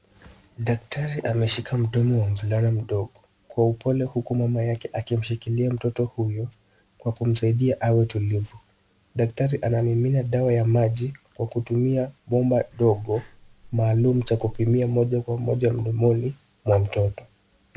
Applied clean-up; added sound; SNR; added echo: none; Breathing; 18 dB; none.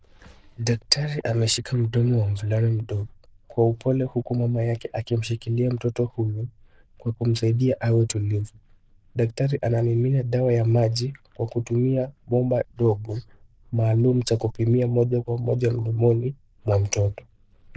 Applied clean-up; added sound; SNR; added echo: neural diffusion model UNIVERSE++.